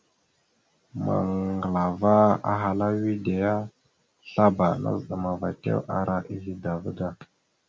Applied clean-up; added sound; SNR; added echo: none; none; none; none.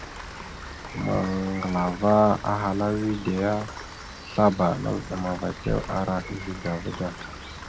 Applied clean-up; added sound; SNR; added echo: none; Rain; 11 dB; none.